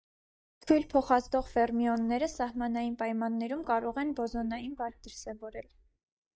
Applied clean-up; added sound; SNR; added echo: neural mask model DeepFilterNet 3.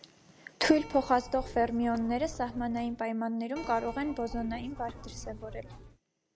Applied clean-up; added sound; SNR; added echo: none; Keyboard (musical); 12 dB; none.